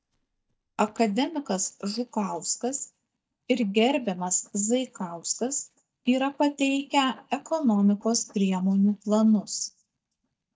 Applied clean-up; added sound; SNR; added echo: neural mask model DeepFilterNet 3.